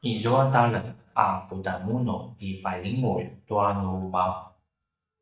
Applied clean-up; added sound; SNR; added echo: neural mask model DeepFilterNet 3.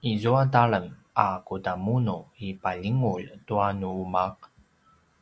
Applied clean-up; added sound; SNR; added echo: none; none; none; none.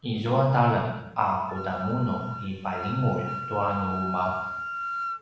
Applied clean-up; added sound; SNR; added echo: none; Wind instrument, woodwind instrument; 9 dB; reverberation time 0.9 s.